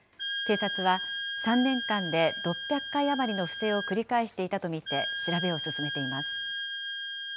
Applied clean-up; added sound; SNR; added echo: none; Wind instrument, woodwind instrument; 4 dB; none.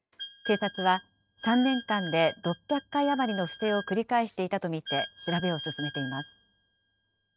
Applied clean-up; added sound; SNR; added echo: neural mask model RNNoise.